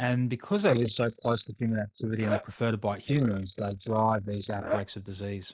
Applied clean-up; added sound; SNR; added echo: neural mask model Resemble Enhance denoiser.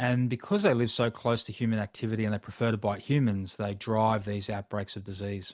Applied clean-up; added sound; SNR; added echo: none; none; none; none.